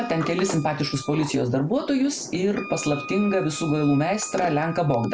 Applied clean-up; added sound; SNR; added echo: none; Sliding door + Wind instrument, woodwind instrument; 13 dB; none.